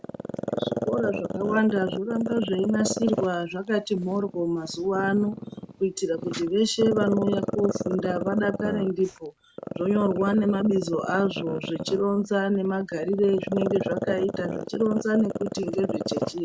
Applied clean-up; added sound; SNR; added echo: none; Growling; 6 dB; none.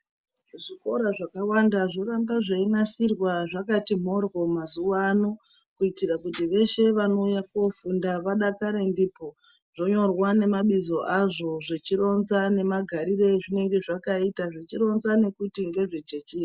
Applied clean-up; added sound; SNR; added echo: none; none; none; none.